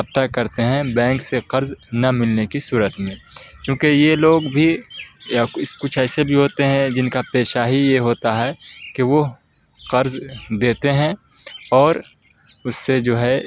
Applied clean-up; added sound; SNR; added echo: none; none; none; none.